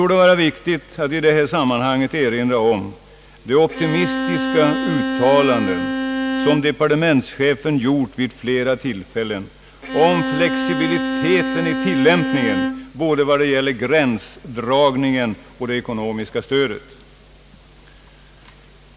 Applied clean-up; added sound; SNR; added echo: none; Bowed string instrument; 3 dB; none.